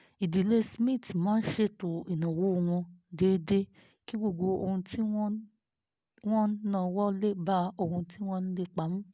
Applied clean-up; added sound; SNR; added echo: none; none; none; none.